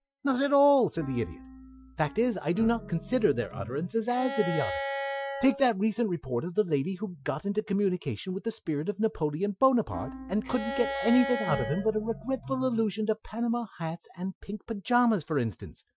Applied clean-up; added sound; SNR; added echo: classical method Wiener filter.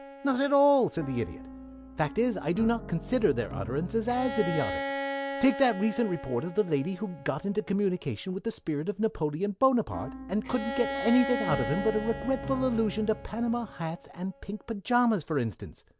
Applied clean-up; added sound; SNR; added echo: none; Bowed string instrument + Piano; 10 dB; none.